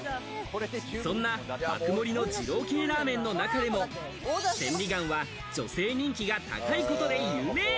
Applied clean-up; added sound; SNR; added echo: none; none; none; none.